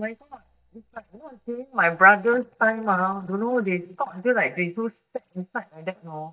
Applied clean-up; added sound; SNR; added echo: neural mask model DeepFilterNet 3.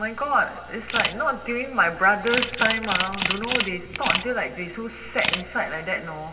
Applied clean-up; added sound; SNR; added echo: none; Camera; 5 dB; reverberation time 1.9 s.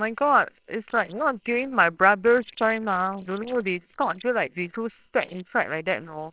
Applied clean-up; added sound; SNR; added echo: neural separator model SepFormer WHAMR!.